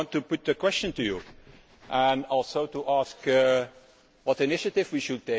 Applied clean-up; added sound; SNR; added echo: none; none; none; none.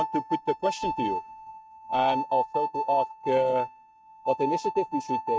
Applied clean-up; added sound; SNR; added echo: neural mask model RNNoise.